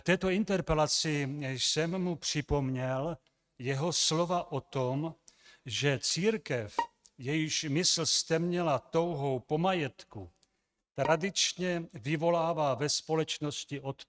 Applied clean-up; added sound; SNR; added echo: neural mask model RNNoise.